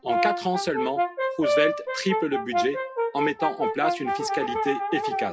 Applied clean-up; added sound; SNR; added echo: classical method WPE with log-MMSE.